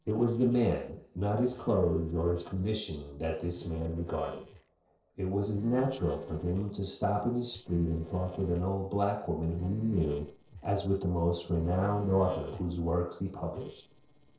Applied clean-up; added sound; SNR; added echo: neural separator model SepFormer DNS4.